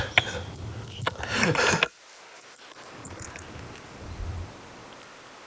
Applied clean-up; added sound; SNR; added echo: neural mask model Resemble Enhance denoiser.